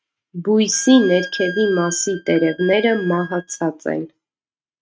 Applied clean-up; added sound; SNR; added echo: neural mask model RNNoise.